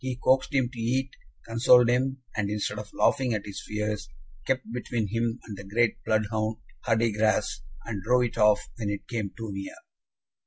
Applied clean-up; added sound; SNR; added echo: none; none; none; none.